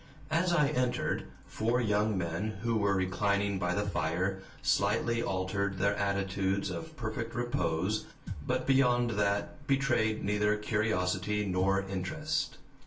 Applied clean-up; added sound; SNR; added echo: none; Thump, thud; 13 dB; reverberation time 0.3 s.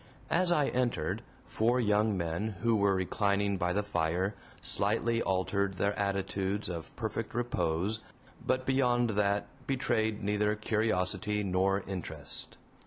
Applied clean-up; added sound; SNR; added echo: none; none; none; none.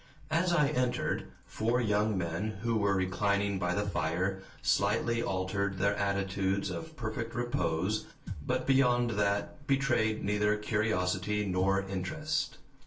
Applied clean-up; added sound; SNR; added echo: neural separator model SepFormer DNS4.